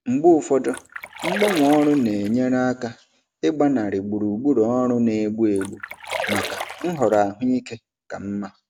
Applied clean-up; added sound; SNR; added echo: none; Splash, splatter; 9 dB; none.